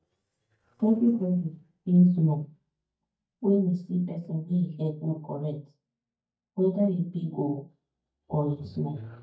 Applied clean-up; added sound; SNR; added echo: neural mask model DeepFilterNet 3.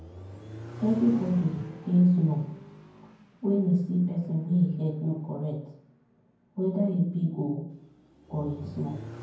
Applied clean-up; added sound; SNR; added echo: none; Accelerating, revving, vroom; 17 dB; reverberation time 0.9 s.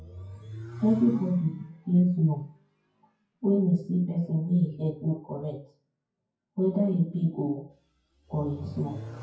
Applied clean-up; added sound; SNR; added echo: classical method WPE with log-MMSE.